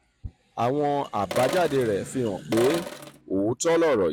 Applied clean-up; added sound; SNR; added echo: none; Sink (filling or washing); 9 dB; none.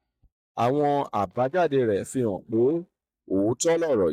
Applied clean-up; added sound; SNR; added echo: neural mask model DeepFilterNet 3.